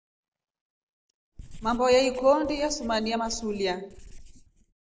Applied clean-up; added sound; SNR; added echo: none; Writing; 16 dB; none.